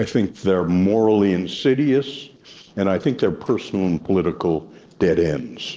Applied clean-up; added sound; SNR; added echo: neural separator model SepFormer DNS4.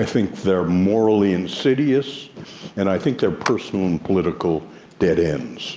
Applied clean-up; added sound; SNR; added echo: none; Clapping; 14 dB; none.